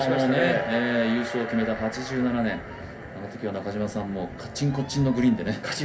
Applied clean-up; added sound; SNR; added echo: none; Meow; 20 dB; reverberation time 0.3 s.